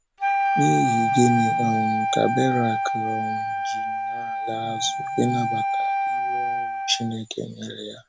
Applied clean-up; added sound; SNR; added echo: none; Wind instrument, woodwind instrument; -2 dB; none.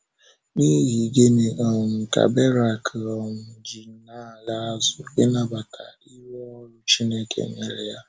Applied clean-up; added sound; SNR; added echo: none; none; none; none.